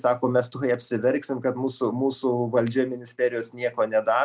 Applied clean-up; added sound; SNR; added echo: none; none; none; none.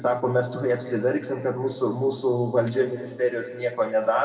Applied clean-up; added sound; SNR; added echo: none; none; none; reverberation time 1.8 s.